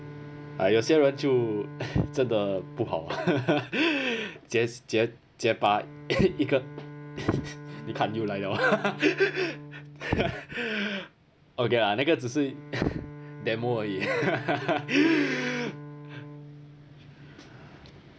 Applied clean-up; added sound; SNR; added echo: none; Bowed string instrument; 15 dB; none.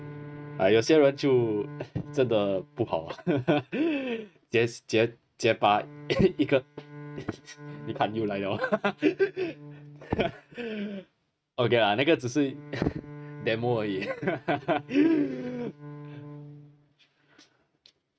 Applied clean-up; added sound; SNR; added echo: neural mask model RNNoise.